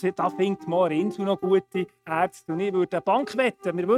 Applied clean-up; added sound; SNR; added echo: neural mask model RNNoise.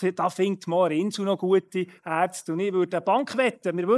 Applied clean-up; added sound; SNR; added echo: neural mask model Resemble Enhance denoiser.